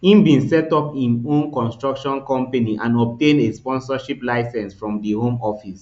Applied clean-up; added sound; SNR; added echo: none; none; none; none.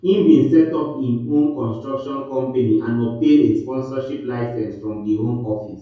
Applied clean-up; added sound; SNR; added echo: none; none; none; reverberation time 0.6 s.